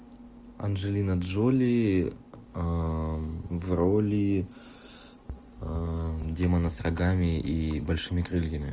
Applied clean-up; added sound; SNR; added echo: none; Bass drum; 16 dB; none.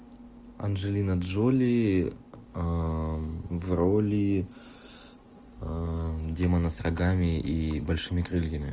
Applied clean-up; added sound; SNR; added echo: none; none; none; none.